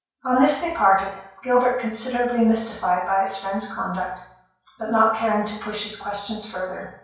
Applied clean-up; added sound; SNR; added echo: none; none; none; reverberation time 0.5 s.